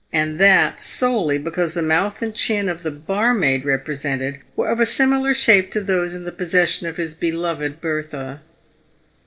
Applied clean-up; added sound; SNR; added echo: neural separator model SepFormer DNS4.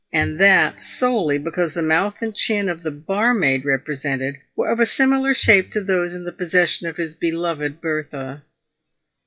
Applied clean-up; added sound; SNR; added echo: classical method WPE with log-MMSE.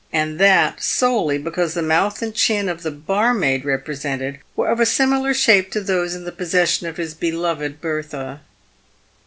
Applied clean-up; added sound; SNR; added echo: none; none; none; none.